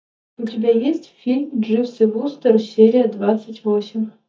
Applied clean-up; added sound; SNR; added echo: neural mask model DeepFilterNet 3.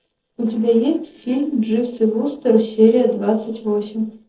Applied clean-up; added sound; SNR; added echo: neural separator model SepFormer DNS4.